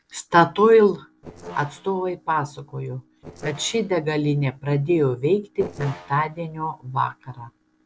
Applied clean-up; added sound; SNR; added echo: neural separator model SepFormer DNS4.